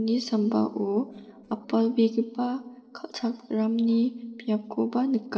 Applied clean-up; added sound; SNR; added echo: neural separator model SepFormer DNS4.